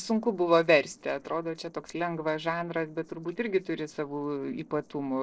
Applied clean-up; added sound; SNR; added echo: neural separator model SepFormer DNS4.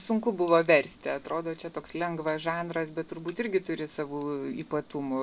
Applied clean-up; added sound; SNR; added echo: none; Cricket; 18 dB; none.